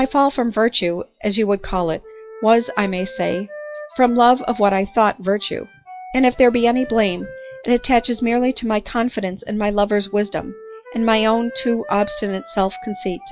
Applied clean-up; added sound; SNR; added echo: classical method WPE with log-MMSE.